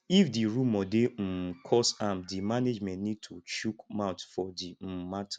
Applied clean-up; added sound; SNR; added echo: none; none; none; none.